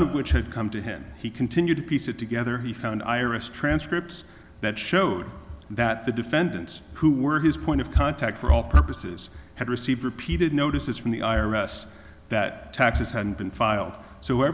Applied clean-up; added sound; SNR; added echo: none; none; none; none.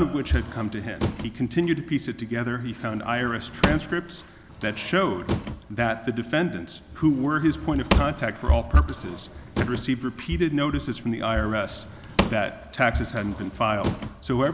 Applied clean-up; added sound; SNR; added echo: none; Drawer open or close / Wood; 8 dB; none.